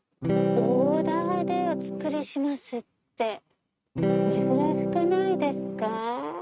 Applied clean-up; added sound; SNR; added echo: neural mask model RNNoise.